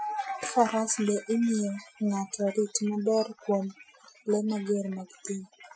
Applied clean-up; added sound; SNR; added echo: classical method Wiener filter.